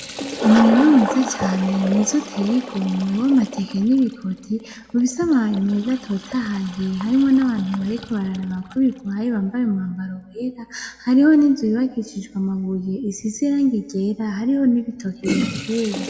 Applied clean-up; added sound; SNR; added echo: none; Toilet flush; 12 dB; reverberation time 1.1 s.